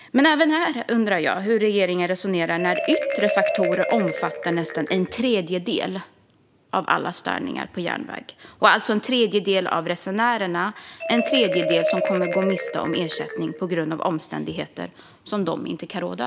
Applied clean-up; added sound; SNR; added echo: none; Marimba, xylophone; 7 dB; none.